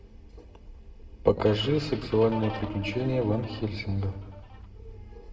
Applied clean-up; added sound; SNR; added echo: none; Guitar; 13 dB; reverberation time 1.1 s.